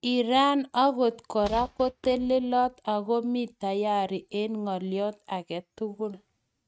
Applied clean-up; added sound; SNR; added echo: neural mask model RNNoise.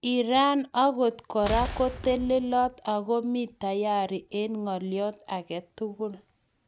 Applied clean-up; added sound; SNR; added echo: none; Boom; 8 dB; none.